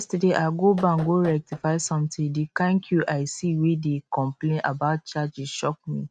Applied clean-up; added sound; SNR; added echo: neural mask model RNNoise.